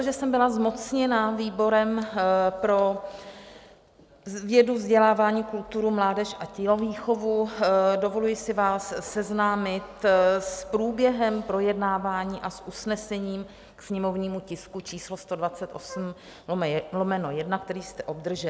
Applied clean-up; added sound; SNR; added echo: none; Wind instrument, woodwind instrument; 18 dB; none.